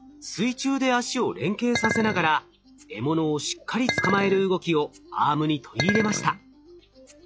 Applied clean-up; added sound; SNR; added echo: classical method log-MMSE.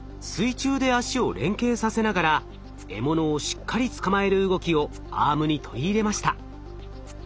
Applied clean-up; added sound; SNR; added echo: none; none; none; none.